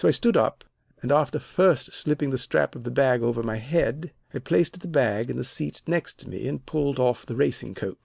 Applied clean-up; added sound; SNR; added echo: none; none; none; none.